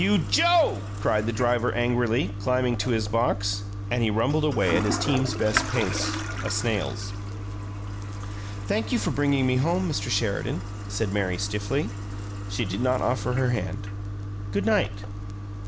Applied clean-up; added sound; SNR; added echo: none; Toilet flush; 6 dB; none.